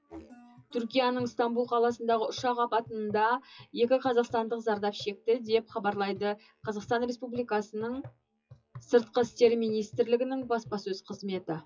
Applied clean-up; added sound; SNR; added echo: classical method WPE with log-MMSE.